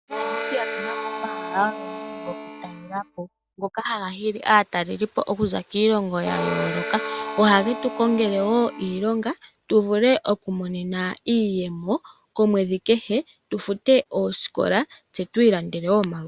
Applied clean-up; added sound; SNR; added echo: none; Harmonica; 8 dB; none.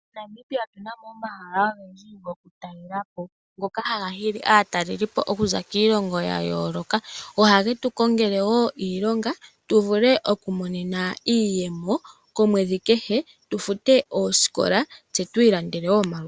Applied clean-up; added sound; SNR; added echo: none; none; none; none.